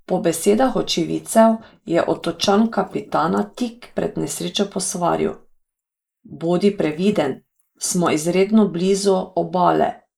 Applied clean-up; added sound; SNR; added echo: neural mask model Resemble Enhance denoiser.